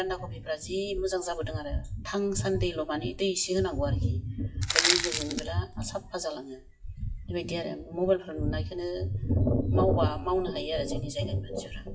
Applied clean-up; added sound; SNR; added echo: classical method WPE with log-MMSE.